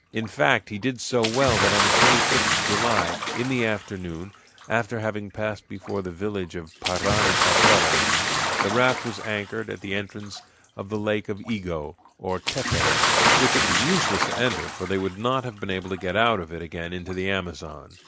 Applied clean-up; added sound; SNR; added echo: none; Bathtub (filling or washing) / Splash, splatter; -1 dB; none.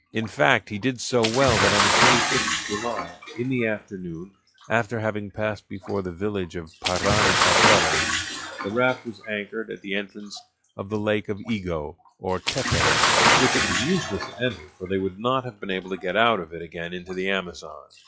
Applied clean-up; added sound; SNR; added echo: classical method log-MMSE.